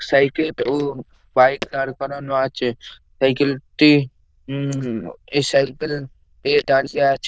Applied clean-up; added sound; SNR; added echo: neural diffusion model UNIVERSE++.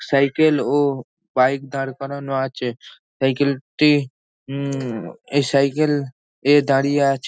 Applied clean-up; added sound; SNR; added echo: none; none; none; none.